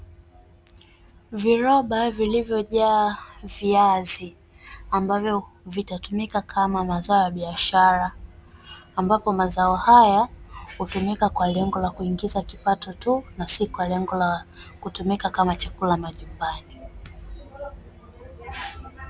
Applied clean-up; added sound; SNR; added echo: none; none; none; none.